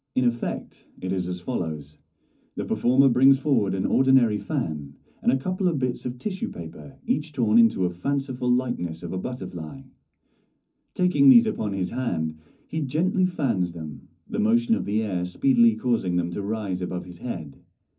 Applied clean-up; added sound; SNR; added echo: none; none; none; reverberation time 0.3 s.